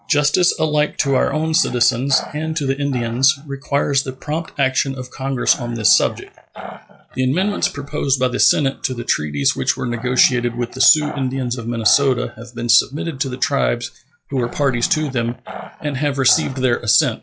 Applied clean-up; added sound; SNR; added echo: classical method log-MMSE.